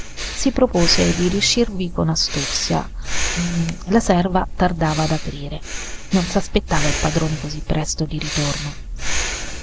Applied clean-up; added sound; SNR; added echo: none; Breathing; 4 dB; none.